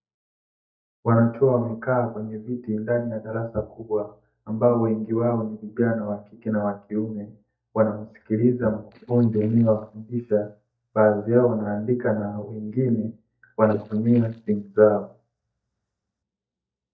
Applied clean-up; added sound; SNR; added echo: neural mask model DeepFilterNet 3.